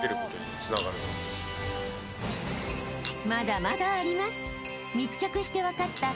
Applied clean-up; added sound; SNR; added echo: none; Chink, clink; 18 dB; none.